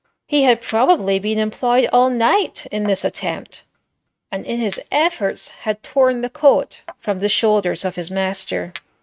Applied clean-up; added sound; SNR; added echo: neural mask model RNNoise.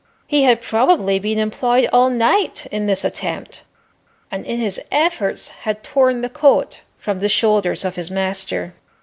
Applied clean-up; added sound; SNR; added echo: none; none; none; none.